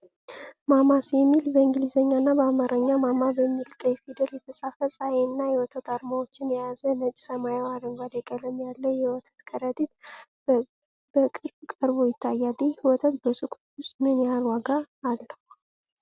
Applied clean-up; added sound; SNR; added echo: none; none; none; none.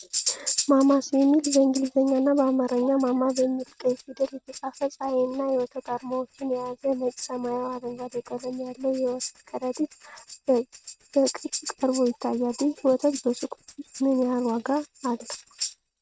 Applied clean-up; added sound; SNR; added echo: neural mask model RNNoise.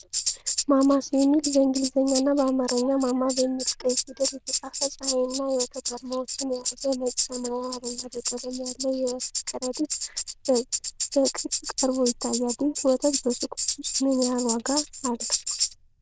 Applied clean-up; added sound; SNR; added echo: neural diffusion model UNIVERSE++.